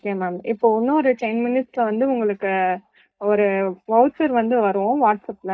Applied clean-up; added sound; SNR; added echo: neural mask model DeepFilterNet 3.